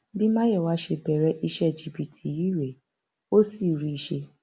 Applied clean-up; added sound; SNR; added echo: none; none; none; none.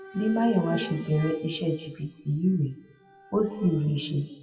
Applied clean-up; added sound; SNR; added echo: classical method WPE with log-MMSE.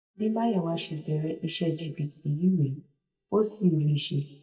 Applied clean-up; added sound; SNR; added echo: neural mask model DeepFilterNet 3.